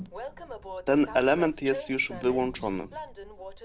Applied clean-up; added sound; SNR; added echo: none; Train; 12 dB; none.